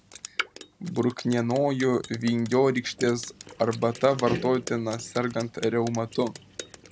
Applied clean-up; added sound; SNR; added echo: none; Drip; 13 dB; none.